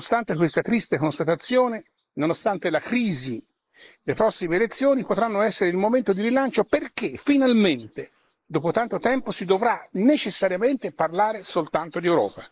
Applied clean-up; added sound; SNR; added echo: neural mask model Resemble Enhance denoiser.